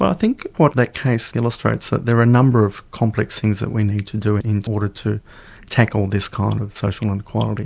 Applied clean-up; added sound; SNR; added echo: none; none; none; none.